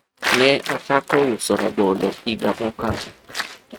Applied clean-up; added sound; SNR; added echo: neural mask model RNNoise.